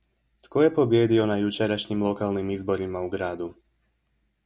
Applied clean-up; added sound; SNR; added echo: none; none; none; none.